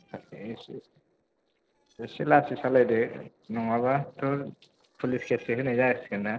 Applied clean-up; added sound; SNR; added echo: neural separator model SepFormer DNS4.